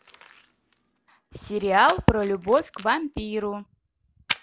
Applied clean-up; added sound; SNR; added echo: none; Splash, splatter; 15 dB; none.